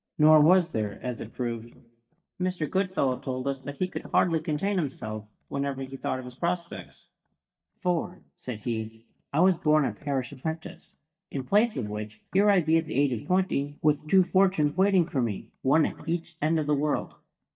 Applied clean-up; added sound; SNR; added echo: neural mask model DeepFilterNet 3.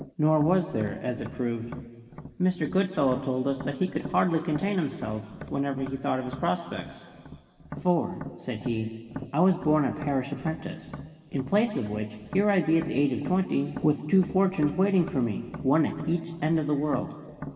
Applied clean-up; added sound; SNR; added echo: none; Tap; 15 dB; reverberation time 2.5 s.